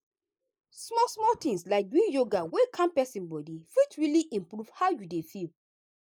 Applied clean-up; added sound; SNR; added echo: neural mask model Resemble Enhance denoiser.